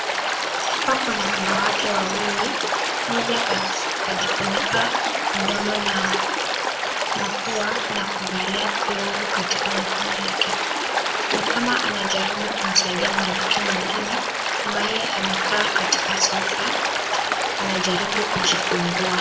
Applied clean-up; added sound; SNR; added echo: none; Stream; -4 dB; reverberation time 0.4 s.